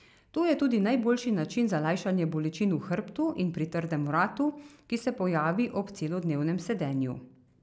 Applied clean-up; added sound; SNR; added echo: none; none; none; none.